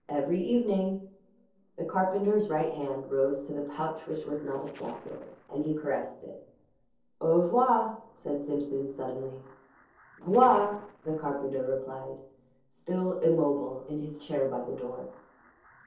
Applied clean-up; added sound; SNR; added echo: neural separator model SepFormer DNS4.